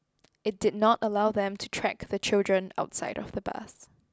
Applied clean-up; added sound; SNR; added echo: none; none; none; none.